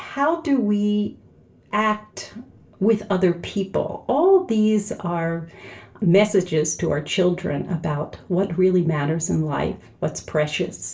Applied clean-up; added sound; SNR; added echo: none; none; none; reverberation time 0.3 s.